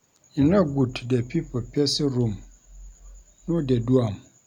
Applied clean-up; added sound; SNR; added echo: none; Bowed string instrument; 17 dB; none.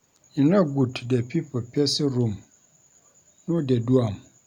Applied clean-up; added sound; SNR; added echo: none; none; none; none.